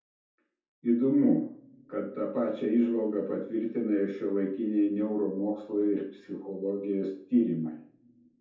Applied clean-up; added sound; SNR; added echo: none; none; none; reverberation time 0.6 s.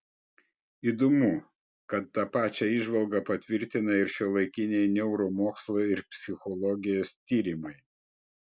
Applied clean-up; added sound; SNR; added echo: none; none; none; none.